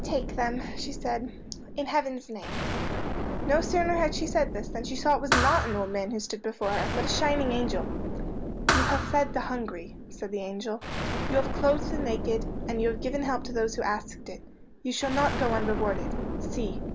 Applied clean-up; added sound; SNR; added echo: none; Thump, thud + Explosion; 2 dB; none.